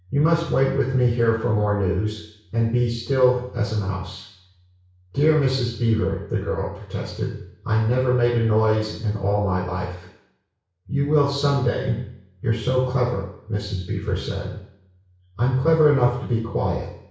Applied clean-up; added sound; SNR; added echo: none; none; none; reverberation time 0.6 s.